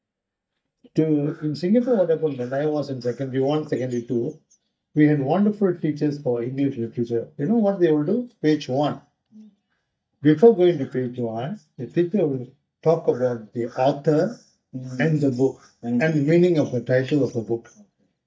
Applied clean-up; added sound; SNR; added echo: neural mask model DeepFilterNet 3.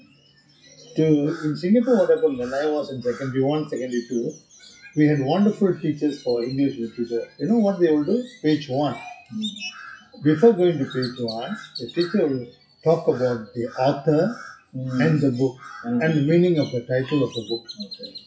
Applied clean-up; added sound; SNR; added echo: classical method WPE with log-MMSE.